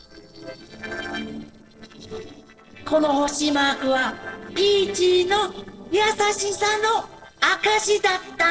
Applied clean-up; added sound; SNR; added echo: neural separator model SepFormer DNS4.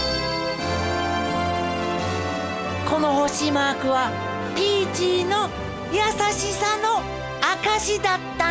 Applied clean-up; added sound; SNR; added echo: none; none; none; none.